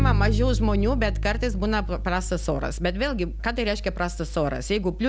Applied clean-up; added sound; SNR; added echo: none; Bass guitar; 1 dB; none.